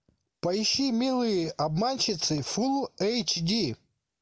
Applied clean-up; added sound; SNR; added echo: none; none; none; none.